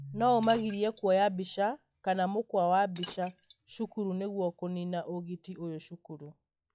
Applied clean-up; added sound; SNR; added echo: classical method log-MMSE.